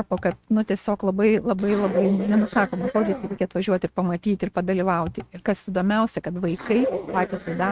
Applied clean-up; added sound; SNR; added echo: neural mask model RNNoise.